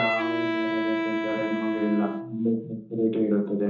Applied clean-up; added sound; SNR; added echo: none; Wind instrument, woodwind instrument; 2 dB; reverberation time 0.6 s.